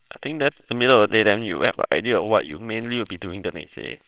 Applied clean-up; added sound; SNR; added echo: neural separator model SepFormer WHAMR!.